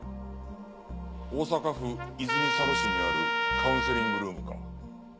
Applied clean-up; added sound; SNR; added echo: none; Trumpet; -3 dB; none.